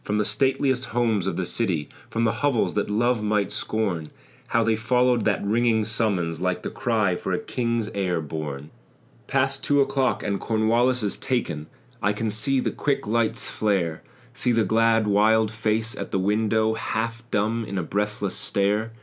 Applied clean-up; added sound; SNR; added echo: none; none; none; none.